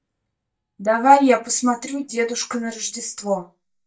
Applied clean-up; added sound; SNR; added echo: neural mask model DeepFilterNet 3.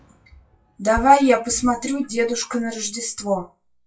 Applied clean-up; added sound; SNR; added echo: classical method WPE with log-MMSE.